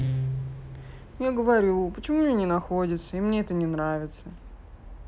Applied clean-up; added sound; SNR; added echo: none; Guitar; 10 dB; none.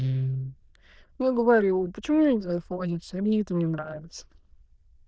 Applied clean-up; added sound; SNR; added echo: neural diffusion model UNIVERSE++.